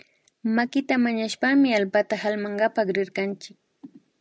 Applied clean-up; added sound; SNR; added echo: none; none; none; none.